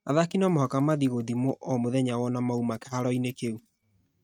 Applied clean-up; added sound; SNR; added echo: neural mask model RNNoise.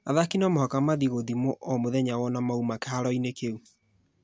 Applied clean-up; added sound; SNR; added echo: none; none; none; none.